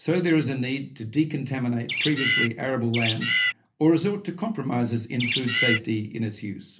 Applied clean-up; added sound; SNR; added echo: none; Bird; -2 dB; reverberation time 0.3 s.